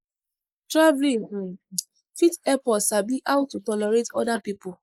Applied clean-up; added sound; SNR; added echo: neural mask model Resemble Enhance denoiser.